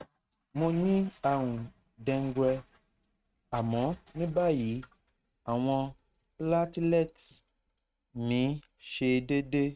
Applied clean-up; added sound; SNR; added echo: neural mask model RNNoise.